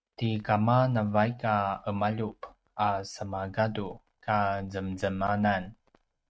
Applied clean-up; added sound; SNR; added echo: neural mask model RNNoise.